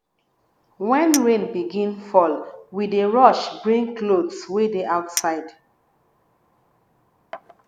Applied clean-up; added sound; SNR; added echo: none; Chink, clink; 16 dB; none.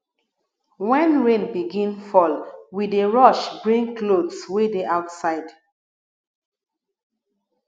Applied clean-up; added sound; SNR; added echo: none; none; none; none.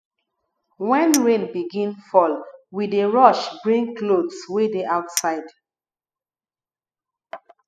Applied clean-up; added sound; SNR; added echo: classical method spectral subtraction.